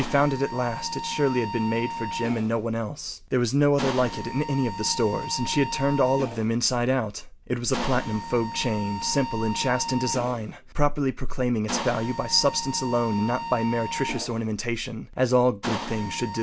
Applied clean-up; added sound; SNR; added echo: none; Mechanisms; 9 dB; none.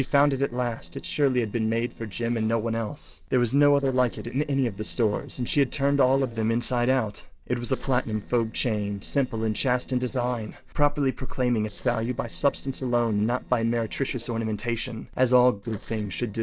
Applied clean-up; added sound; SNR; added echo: neural separator model SepFormer DNS4.